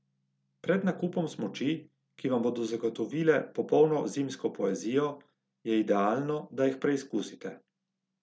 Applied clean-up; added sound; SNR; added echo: none; none; none; none.